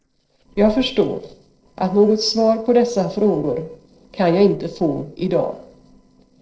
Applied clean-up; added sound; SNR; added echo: neural separator model SepFormer DNS4.